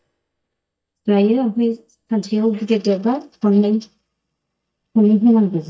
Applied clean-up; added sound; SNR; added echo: neural mask model DeepFilterNet 3.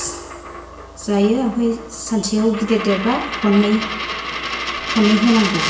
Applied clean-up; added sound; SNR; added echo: none; Coin (dropping); 7 dB; reverberation time 0.8 s.